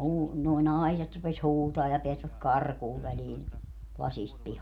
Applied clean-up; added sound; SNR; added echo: none; none; none; none.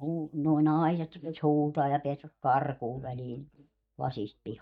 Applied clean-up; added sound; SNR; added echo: neural mask model DeepFilterNet 3.